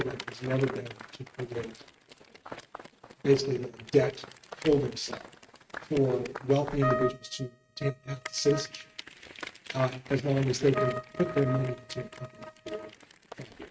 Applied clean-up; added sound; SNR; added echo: neural mask model RNNoise.